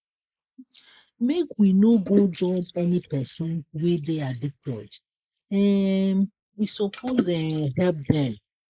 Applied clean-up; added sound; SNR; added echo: neural mask model Resemble Enhance denoiser.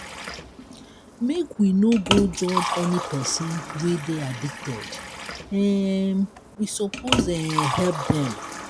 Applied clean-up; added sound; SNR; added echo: none; Liquid; 6 dB; none.